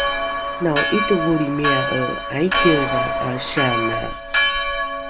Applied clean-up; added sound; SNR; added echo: none; Church bell; -1 dB; none.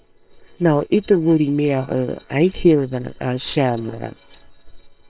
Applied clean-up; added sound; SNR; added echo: neural separator model SepFormer WHAM!.